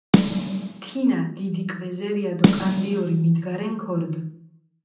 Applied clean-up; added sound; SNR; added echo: none; Snare drum; -1 dB; reverberation time 0.6 s.